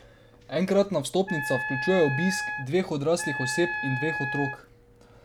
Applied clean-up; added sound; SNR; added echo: none; Wind instrument, woodwind instrument; 5 dB; none.